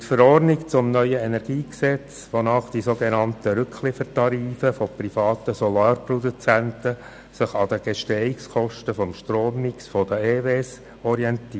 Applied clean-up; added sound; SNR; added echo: none; none; none; none.